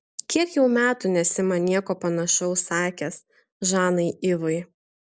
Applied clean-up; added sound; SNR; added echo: none; none; none; none.